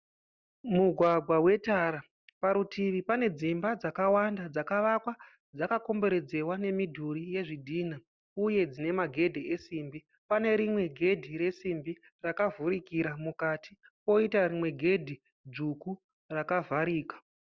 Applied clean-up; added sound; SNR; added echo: none; none; none; none.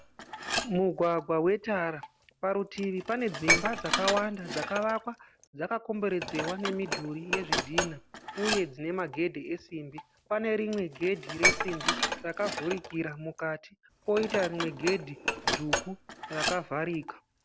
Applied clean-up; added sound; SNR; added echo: none; Dishes, pots, and pans; 2 dB; none.